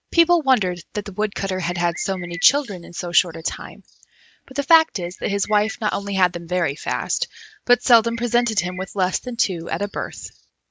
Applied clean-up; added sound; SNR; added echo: none; Bird; 19 dB; none.